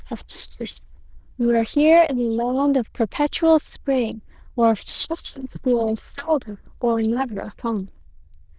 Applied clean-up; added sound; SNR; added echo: neural diffusion model UNIVERSE++.